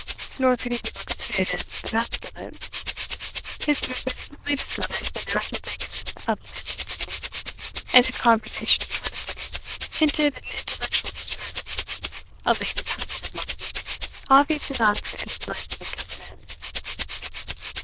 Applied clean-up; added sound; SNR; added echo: neural diffusion model UNIVERSE++.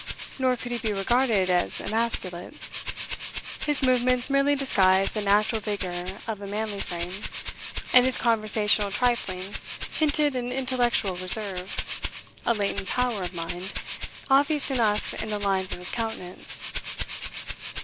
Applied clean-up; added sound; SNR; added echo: none; Rattle (instrument); 8 dB; none.